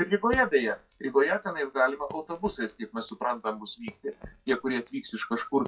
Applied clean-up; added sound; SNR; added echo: classical method WPE with log-MMSE.